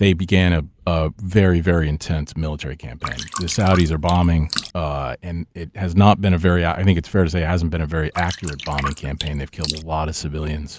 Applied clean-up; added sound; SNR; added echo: neural mask model Resemble Enhance denoiser.